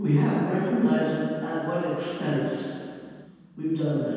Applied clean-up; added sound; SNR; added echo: none; none; none; reverberation time 2.1 s.